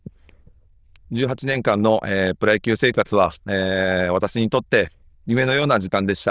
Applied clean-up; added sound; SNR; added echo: neural diffusion model UNIVERSE++.